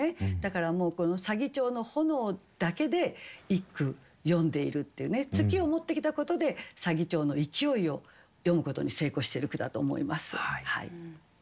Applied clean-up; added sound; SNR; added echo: none; none; none; none.